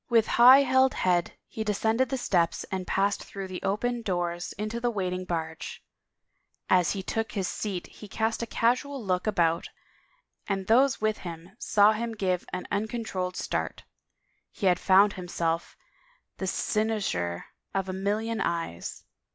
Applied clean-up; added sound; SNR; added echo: none; none; none; none.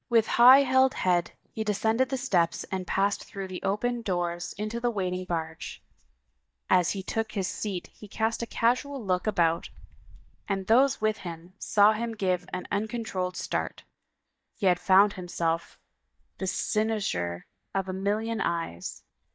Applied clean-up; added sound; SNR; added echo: neural mask model DeepFilterNet 3.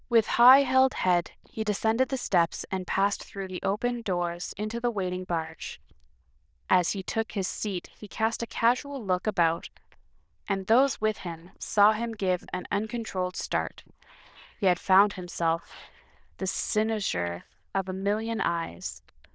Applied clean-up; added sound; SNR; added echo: neural diffusion model UNIVERSE++.